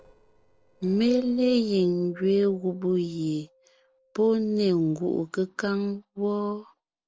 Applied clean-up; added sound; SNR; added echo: neural separator model SepFormer DNS4.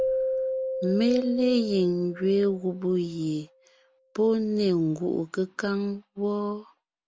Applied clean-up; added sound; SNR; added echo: none; Keyboard (musical); 8 dB; none.